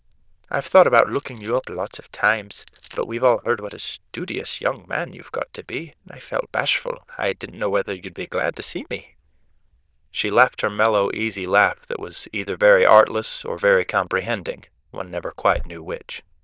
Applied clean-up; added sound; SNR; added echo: neural diffusion model UNIVERSE++.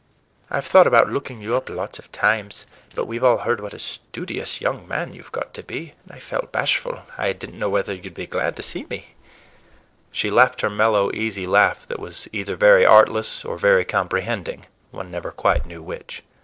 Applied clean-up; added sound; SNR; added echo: neural separator model SepFormer DNS4.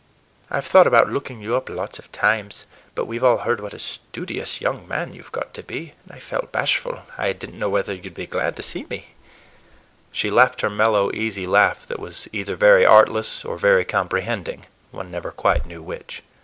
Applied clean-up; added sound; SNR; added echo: none; none; none; none.